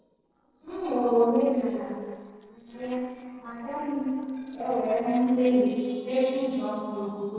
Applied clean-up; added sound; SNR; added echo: neural separator model SepFormer DNS4.